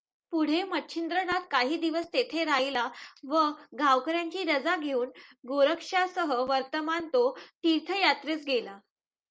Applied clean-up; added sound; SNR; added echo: none; none; none; none.